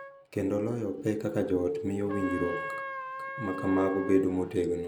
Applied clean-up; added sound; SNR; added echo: none; Trumpet; 11 dB; none.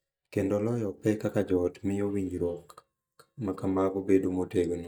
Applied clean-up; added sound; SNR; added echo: neural mask model DeepFilterNet 3.